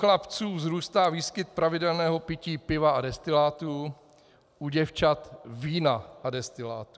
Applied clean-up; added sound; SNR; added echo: none; none; none; none.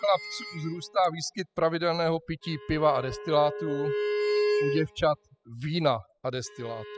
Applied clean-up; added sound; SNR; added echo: classical method spectral subtraction.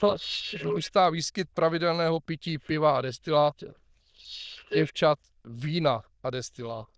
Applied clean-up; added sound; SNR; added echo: neural diffusion model UNIVERSE++.